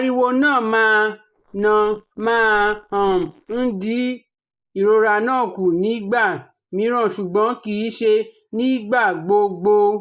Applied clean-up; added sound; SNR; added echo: neural mask model Resemble Enhance denoiser.